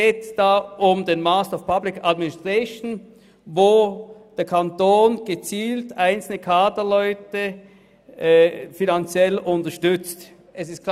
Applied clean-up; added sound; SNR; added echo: none; none; none; none.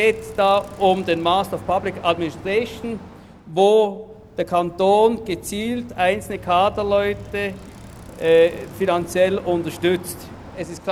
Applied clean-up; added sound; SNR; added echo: none; Bicycle; 18 dB; none.